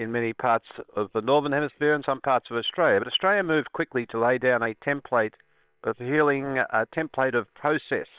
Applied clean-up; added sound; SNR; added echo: neural separator model SepFormer WHAM!.